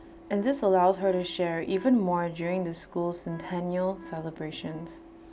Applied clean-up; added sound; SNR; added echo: none; Wind instrument, woodwind instrument; 19 dB; none.